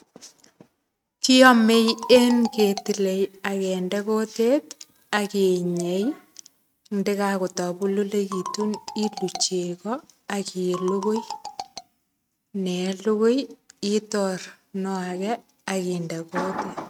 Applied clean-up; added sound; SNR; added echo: neural mask model RNNoise.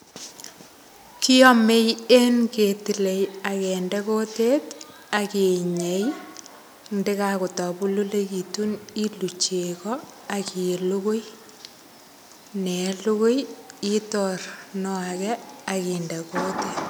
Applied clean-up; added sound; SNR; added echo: none; none; none; none.